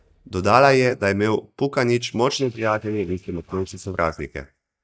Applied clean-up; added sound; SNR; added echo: neural mask model DeepFilterNet 3.